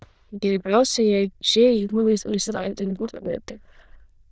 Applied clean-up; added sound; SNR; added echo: neural diffusion model UNIVERSE++.